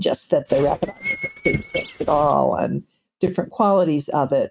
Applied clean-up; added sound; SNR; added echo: neural mask model RNNoise.